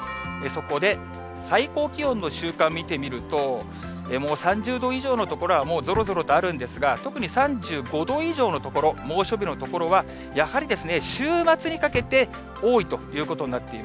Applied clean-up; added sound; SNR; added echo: none; Drawer open or close + Doorbell; 20 dB; none.